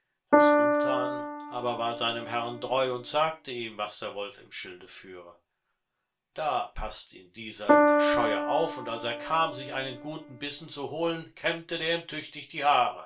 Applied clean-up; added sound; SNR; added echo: none; Piano; -5 dB; reverberation time 0.3 s.